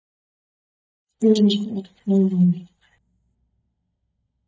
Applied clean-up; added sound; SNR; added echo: neural mask model DeepFilterNet 3.